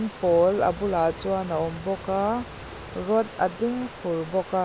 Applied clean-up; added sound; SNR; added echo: none; Boat, Water vehicle + Sink (filling or washing) / Water tap, faucet; 20 dB; none.